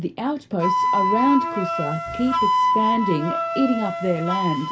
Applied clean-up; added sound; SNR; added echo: none; Wind instrument, woodwind instrument; -1 dB; reverberation time 0.2 s.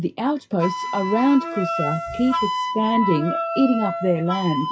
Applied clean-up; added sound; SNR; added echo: classical method WPE with log-MMSE.